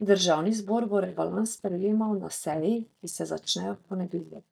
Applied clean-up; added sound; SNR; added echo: neural mask model DeepFilterNet 3.